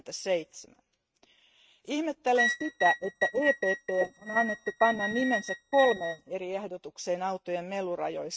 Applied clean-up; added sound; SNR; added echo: neural mask model RNNoise.